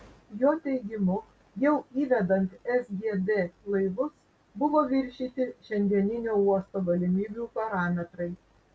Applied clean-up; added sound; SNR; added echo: none; none; none; none.